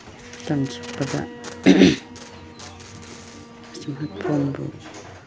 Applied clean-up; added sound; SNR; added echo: none; Packing tape, duct tape + Bowed string instrument; 16 dB; none.